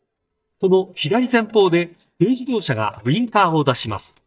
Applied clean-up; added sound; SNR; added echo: neural mask model DeepFilterNet 3.